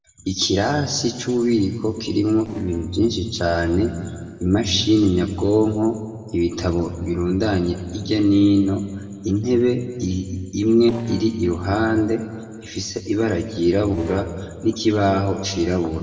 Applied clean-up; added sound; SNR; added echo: neural separator model SepFormer DNS4.